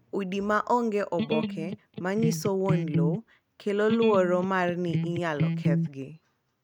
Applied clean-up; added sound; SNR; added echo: neural mask model RNNoise.